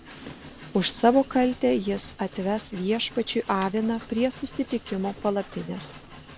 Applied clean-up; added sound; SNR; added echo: none; Coin (dropping) + Train; 17 dB; none.